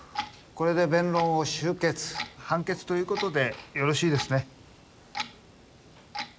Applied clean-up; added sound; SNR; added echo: none; Clock; 13 dB; none.